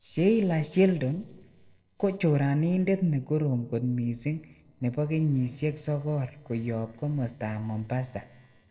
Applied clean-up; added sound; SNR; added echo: neural separator model SepFormer DNS4.